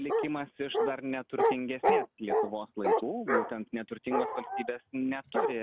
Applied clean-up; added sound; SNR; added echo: none; Bark; -4 dB; none.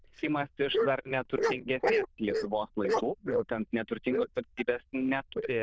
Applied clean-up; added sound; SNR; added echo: neural diffusion model UNIVERSE++.